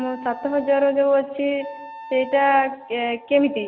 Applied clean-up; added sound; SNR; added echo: none; Wind instrument, woodwind instrument; 19 dB; none.